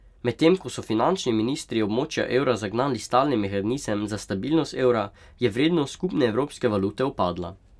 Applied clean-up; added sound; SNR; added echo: none; none; none; none.